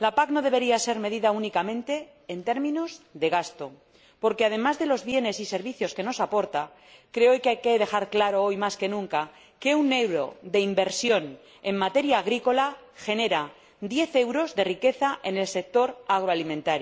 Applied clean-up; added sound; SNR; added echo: none; none; none; none.